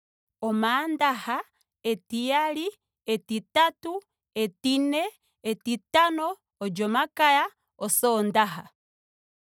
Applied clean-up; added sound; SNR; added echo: none; none; none; none.